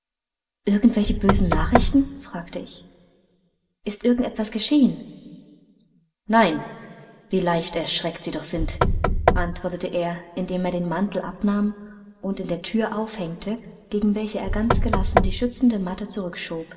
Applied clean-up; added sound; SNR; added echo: none; Knock / Wood; -2 dB; reverberation time 1.6 s.